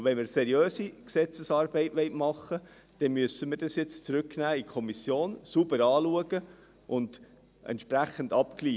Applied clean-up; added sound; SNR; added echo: none; none; none; none.